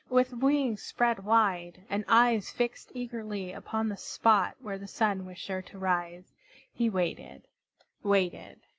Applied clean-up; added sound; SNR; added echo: none; none; none; none.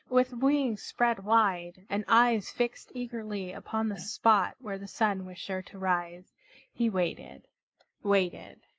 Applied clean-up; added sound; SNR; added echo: neural mask model Resemble Enhance denoiser.